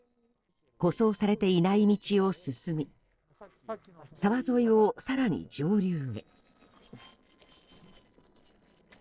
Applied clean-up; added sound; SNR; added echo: neural separator model SepFormer DNS4.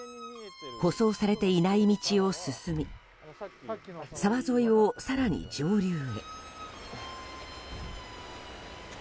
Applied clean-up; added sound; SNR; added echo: none; Squeak + Explosion; 17 dB; none.